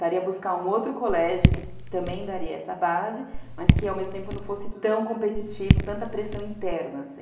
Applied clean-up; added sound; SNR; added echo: none; Raindrop / Drip; -3 dB; reverberation time 0.8 s.